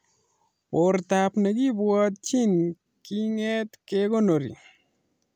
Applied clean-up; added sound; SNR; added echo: none; none; none; none.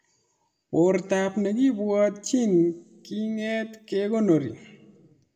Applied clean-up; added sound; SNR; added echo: none; none; none; reverberation time 0.7 s.